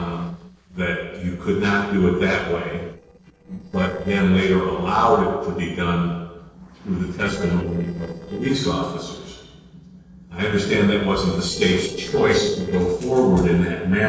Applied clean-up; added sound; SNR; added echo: neural separator model SepFormer DNS4.